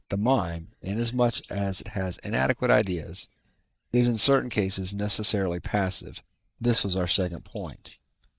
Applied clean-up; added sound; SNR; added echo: neural mask model DeepFilterNet 3.